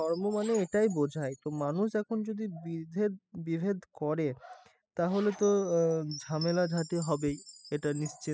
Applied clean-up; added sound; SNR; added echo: classical method spectral subtraction.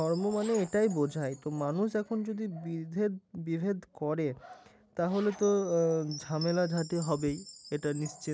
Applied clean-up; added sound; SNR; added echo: none; Chime + Zipper (clothing); 19 dB; none.